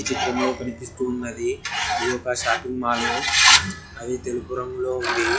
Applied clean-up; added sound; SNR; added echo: classical method log-MMSE.